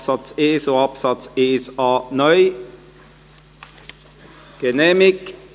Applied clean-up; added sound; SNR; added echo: none; none; none; none.